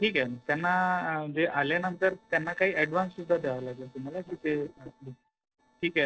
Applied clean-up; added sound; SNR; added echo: neural separator model SepFormer DNS4.